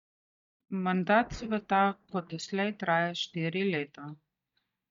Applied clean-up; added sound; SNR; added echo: neural mask model DeepFilterNet 3.